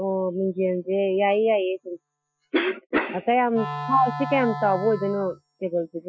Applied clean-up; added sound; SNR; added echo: classical method Wiener filter.